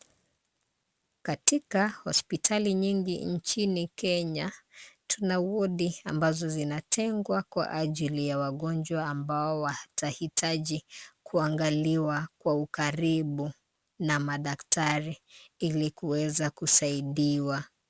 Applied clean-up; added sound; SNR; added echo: none; none; none; none.